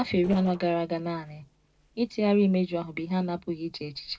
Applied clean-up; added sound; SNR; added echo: neural separator model SepFormer DNS4.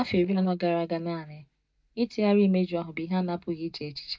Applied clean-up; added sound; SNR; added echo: neural mask model DeepFilterNet 3.